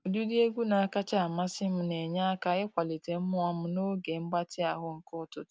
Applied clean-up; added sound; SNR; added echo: none; none; none; none.